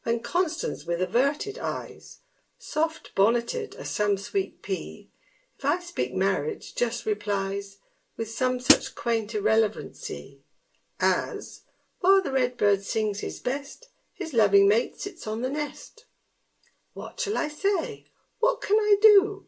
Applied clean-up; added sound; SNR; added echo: none; Hi-hat; -4 dB; reverberation time 0.2 s.